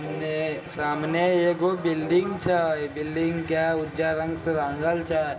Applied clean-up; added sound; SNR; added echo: none; Brass instrument; 17 dB; reverberation time 1.4 s.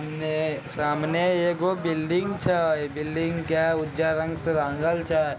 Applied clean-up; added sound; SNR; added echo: none; none; none; none.